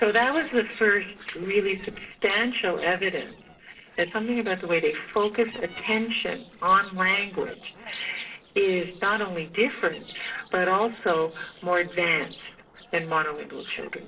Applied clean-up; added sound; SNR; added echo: neural separator model SepFormer DNS4.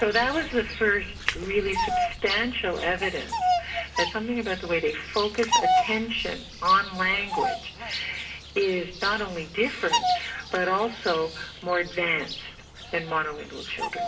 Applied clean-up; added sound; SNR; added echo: none; Bird vocalization, bird call, bird song; 3 dB; reverberation time 0.8 s.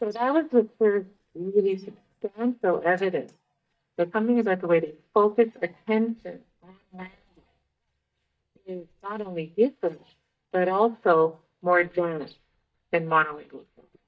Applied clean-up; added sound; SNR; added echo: neural mask model DeepFilterNet 3.